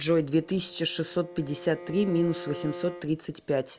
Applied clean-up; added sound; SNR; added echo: none; Bowed string instrument; 17 dB; none.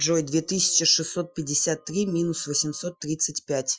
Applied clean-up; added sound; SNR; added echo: classical method Wiener filter.